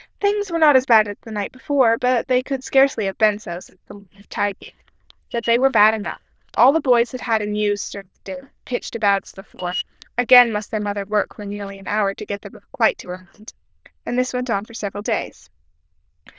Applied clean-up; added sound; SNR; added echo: neural diffusion model UNIVERSE++.